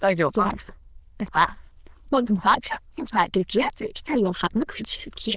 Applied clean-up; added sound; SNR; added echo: neural diffusion model UNIVERSE++.